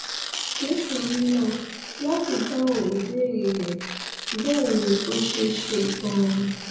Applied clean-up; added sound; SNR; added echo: none; Tearing; 8 dB; reverberation time 0.9 s.